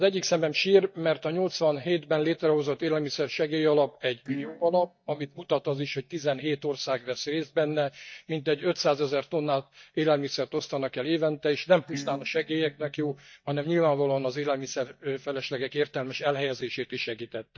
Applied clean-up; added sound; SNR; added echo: neural mask model DeepFilterNet 3.